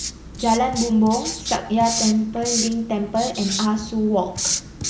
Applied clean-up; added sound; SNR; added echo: none; Writing; 7 dB; reverberation time 0.6 s.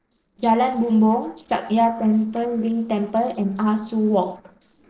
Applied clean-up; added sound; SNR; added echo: neural separator model SepFormer DNS4.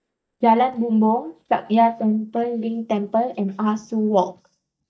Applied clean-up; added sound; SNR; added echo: neural mask model DeepFilterNet 3.